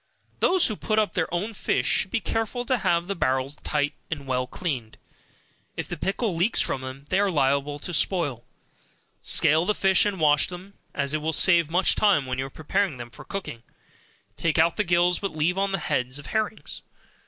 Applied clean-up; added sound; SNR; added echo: none; none; none; none.